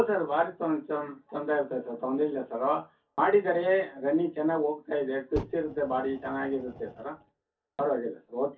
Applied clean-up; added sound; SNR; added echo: none; Fire; 16 dB; reverberation time 0.3 s.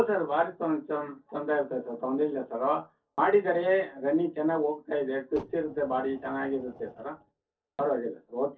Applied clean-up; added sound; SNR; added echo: neural separator model SepFormer DNS4.